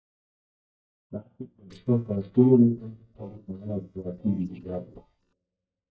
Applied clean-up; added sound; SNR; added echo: neural mask model DeepFilterNet 3.